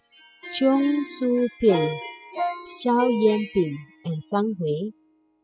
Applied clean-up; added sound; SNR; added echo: classical method spectral subtraction.